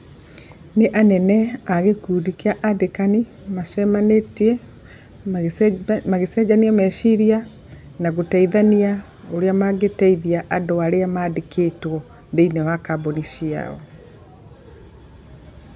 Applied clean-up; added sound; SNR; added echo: none; none; none; none.